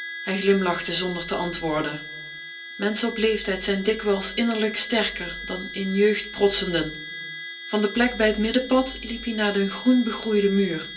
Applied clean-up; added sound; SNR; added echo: none; Harmonica; 12 dB; reverberation time 0.3 s.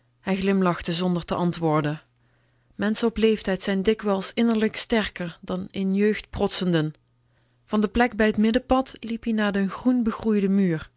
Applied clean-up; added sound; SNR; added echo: none; none; none; none.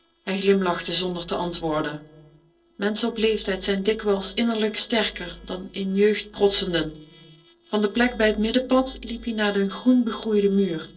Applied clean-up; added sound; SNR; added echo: neural separator model SepFormer DNS4.